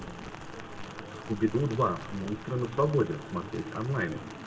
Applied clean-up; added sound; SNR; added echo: none; Rain; 15 dB; reverberation time 0.9 s.